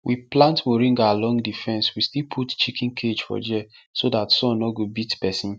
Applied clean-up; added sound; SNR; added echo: none; none; none; none.